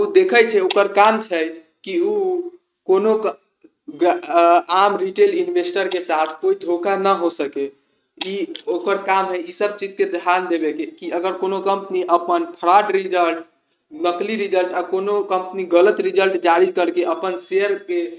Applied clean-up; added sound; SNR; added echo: neural mask model RNNoise.